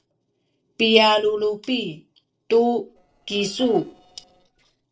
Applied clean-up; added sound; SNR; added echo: neural separator model SepFormer DNS4.